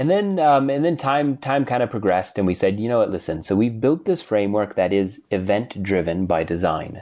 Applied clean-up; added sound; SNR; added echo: none; none; none; none.